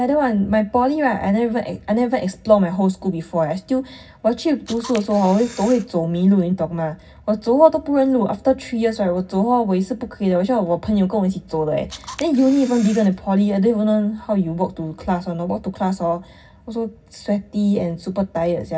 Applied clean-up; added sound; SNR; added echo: none; Camera; 18 dB; reverberation time 0.3 s.